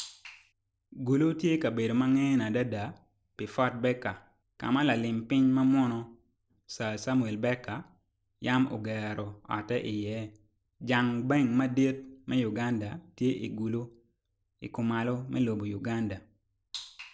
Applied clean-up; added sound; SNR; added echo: none; none; none; none.